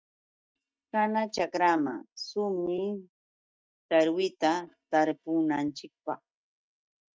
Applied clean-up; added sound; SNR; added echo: neural mask model DeepFilterNet 3.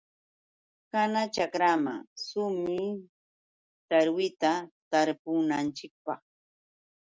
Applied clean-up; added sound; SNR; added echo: none; none; none; none.